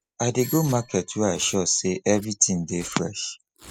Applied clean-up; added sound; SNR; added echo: classical method spectral subtraction.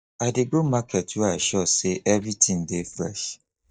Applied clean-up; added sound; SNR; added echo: neural mask model DeepFilterNet 3.